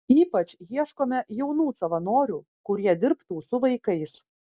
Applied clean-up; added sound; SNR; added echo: none; none; none; none.